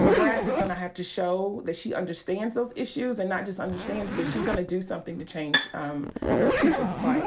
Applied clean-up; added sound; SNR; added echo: none; Zipper (clothing) + Bowed string instrument; -1 dB; none.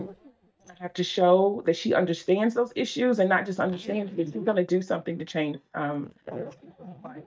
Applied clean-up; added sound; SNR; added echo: neural mask model DeepFilterNet 3.